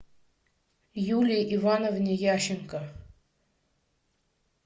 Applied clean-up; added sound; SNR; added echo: none; none; none; none.